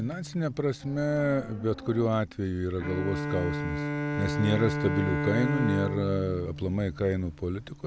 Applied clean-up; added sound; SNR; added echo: none; Bowed string instrument; 5 dB; none.